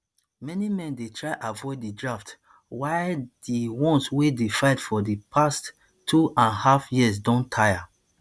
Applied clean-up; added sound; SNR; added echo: none; none; none; none.